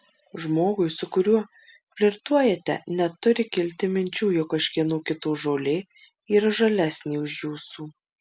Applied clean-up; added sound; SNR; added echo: none; none; none; none.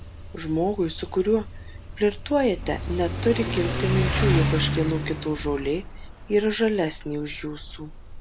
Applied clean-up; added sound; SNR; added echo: none; Accelerating, revving, vroom / Car; 3 dB; none.